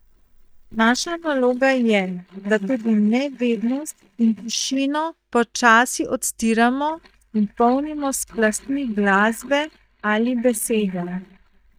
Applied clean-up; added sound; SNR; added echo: neural mask model DeepFilterNet 3.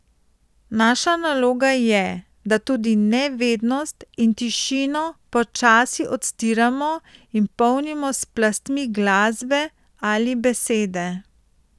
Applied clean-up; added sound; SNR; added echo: none; none; none; none.